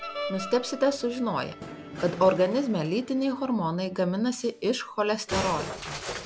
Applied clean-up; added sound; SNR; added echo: none; Musical instrument; 11 dB; none.